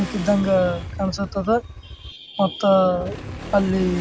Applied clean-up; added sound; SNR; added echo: none; Motorcycle / Accelerating, revving, vroom; 13 dB; none.